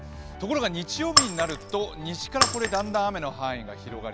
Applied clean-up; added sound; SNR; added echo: none; Shatter; -2 dB; none.